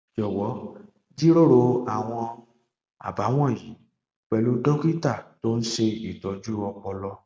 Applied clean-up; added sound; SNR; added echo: none; none; none; none.